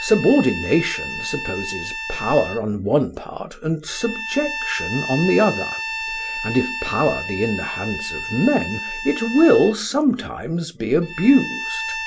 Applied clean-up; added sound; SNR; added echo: none; Bowed string instrument; 9 dB; none.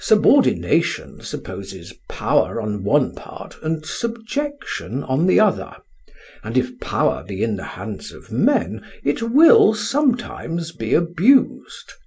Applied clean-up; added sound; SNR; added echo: none; none; none; none.